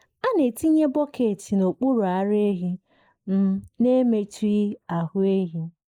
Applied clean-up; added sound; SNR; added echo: neural mask model Resemble Enhance denoiser.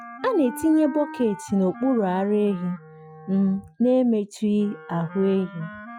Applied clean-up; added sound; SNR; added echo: classical method Wiener filter.